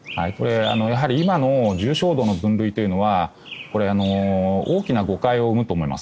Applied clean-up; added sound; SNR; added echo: none; Chirp, tweet; 20 dB; none.